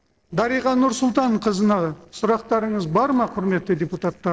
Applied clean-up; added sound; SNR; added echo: neural separator model SepFormer DNS4.